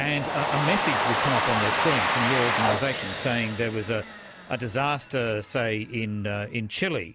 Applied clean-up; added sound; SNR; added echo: none; Domestic sounds, home sounds; 0 dB; none.